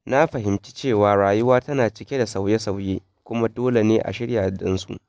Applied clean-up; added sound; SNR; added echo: none; none; none; none.